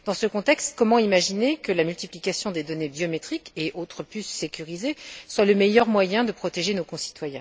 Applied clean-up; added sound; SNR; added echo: none; none; none; none.